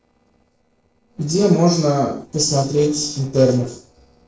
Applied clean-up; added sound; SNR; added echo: neural separator model SepFormer DNS4.